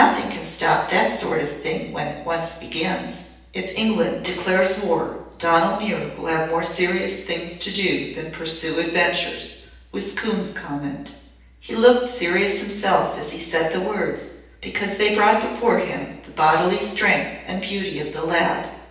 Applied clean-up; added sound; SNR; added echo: none; none; none; reverberation time 0.9 s.